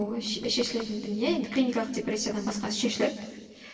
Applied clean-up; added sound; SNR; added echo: neural separator model SepFormer DNS4.